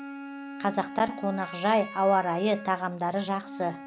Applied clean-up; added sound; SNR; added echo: none; Wind instrument, woodwind instrument; 13 dB; none.